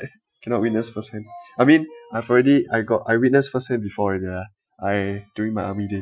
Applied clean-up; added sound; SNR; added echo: classical method Wiener filter.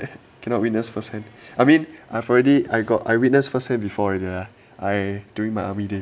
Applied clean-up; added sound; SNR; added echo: none; none; none; none.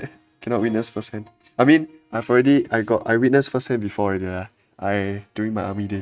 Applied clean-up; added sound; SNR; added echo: neural mask model RNNoise.